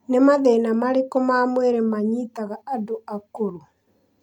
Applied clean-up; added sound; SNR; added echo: none; none; none; none.